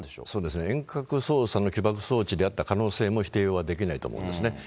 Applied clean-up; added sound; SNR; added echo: none; none; none; none.